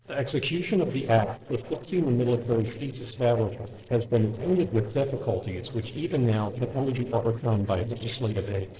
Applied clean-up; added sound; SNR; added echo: neural separator model SepFormer DNS4.